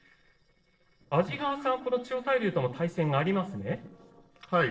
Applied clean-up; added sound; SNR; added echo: neural separator model SepFormer DNS4.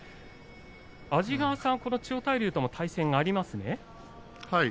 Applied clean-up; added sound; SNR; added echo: none; none; none; none.